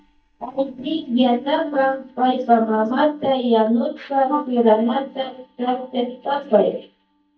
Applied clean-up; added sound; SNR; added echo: neural mask model DeepFilterNet 3.